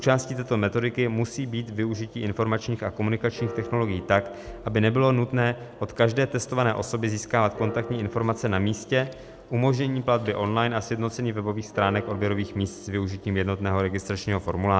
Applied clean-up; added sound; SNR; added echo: none; Piano; 18 dB; none.